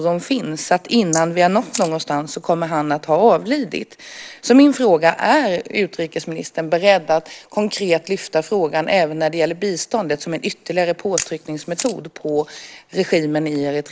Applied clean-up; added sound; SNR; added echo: neural mask model Resemble Enhance denoiser.